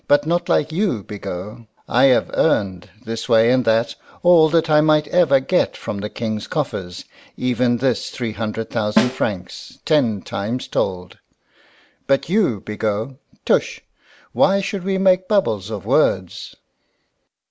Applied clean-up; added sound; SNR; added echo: none; Snare drum; 5 dB; none.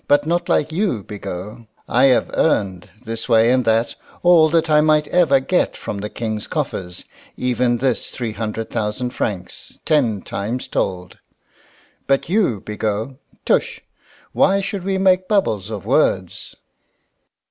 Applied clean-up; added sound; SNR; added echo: none; none; none; none.